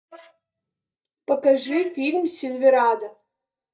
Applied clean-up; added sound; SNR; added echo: neural mask model DeepFilterNet 3.